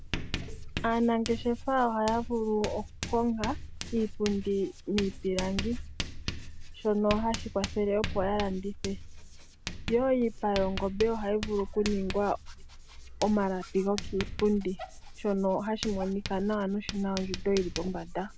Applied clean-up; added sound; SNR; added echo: none; Writing; 8 dB; none.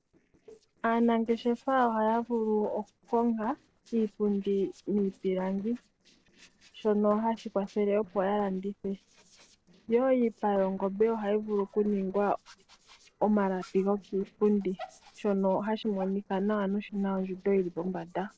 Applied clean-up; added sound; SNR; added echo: neural separator model SepFormer DNS4.